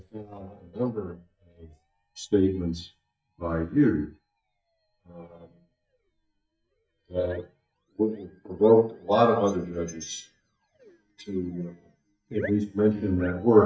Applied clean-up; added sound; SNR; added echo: neural mask model DeepFilterNet 3.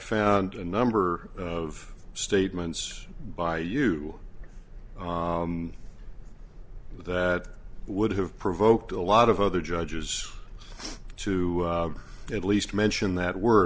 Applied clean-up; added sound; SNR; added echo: none; none; none; none.